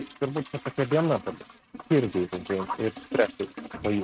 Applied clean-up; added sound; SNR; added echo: neural mask model RNNoise.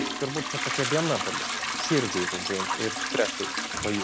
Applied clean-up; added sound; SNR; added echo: none; Trickle, dribble / Toilet flush / Hiss; 0 dB; none.